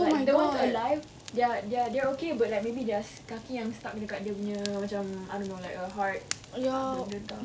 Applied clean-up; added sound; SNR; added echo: none; Fire; 17 dB; none.